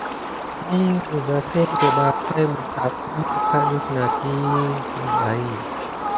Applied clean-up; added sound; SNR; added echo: none; Fowl; 1 dB; none.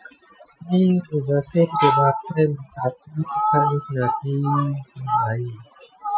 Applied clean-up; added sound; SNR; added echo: classical method Wiener filter.